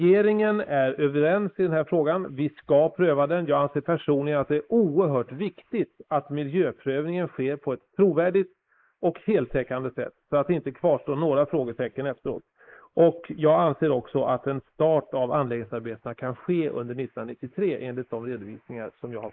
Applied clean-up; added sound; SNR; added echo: neural mask model Resemble Enhance denoiser.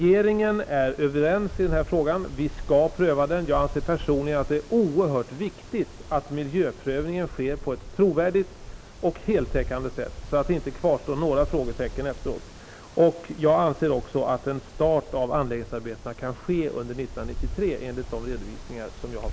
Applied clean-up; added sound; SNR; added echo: none; Wind; 11 dB; none.